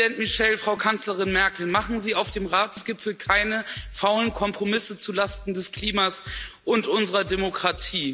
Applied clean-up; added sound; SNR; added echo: none; Drum / Drum kit; 18 dB; none.